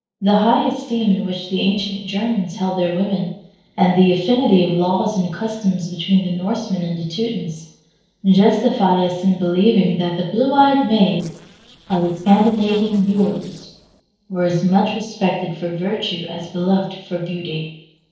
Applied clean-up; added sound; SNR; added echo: neural separator model SepFormer DNS4.